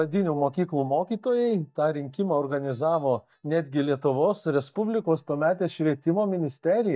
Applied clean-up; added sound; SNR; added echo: neural mask model DeepFilterNet 3.